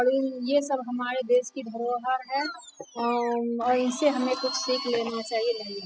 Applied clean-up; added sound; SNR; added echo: classical method spectral subtraction.